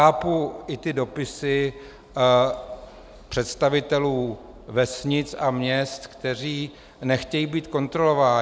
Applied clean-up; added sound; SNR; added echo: none; none; none; none.